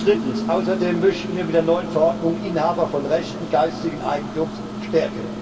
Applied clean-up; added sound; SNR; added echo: none; Microwave oven; 7 dB; reverberation time 2.1 s.